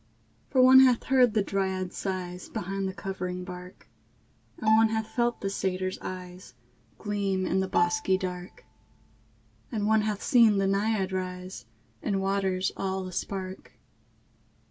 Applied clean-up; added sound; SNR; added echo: none; Bowed string instrument; 6 dB; none.